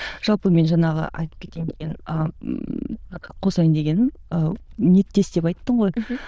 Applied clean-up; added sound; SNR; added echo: neural diffusion model UNIVERSE++.